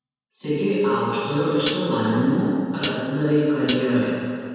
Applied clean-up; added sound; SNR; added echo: none; Dishes, pots, and pans; 12 dB; reverberation time 2.0 s.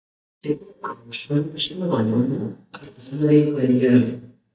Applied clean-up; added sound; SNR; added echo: neural mask model DeepFilterNet 3.